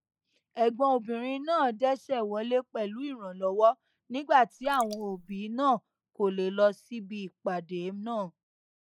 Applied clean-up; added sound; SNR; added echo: neural mask model Resemble Enhance denoiser.